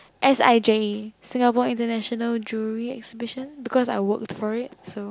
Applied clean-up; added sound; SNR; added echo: none; none; none; none.